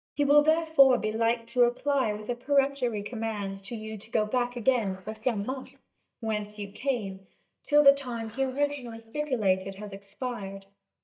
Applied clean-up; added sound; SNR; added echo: neural mask model DeepFilterNet 3.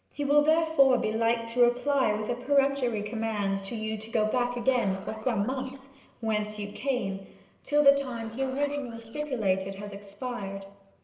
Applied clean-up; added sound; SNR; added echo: neural separator model SepFormer DNS4.